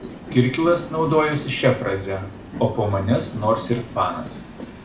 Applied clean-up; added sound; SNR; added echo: none; Train; 13 dB; reverberation time 0.4 s.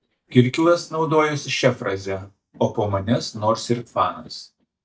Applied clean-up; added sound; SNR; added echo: neural mask model DeepFilterNet 3.